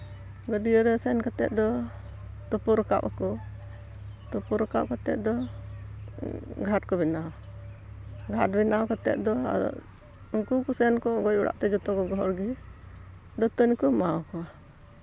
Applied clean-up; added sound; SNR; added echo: none; none; none; none.